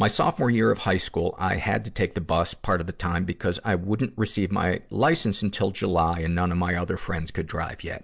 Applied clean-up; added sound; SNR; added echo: none; none; none; none.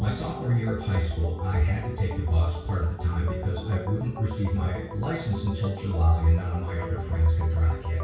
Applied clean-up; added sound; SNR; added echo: none; Organ; 13 dB; reverberation time 0.6 s.